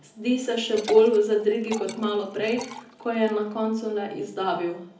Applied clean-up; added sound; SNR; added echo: none; Liquid; 18 dB; reverberation time 0.4 s.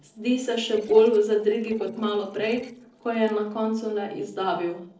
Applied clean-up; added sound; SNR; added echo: neural separator model SepFormer DNS4.